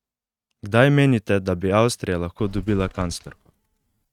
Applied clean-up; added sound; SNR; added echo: neural mask model RNNoise.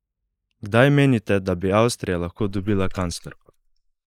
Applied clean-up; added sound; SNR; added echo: neural mask model Resemble Enhance denoiser.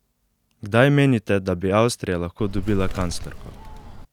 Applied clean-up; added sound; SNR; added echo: none; Bird; 7 dB; none.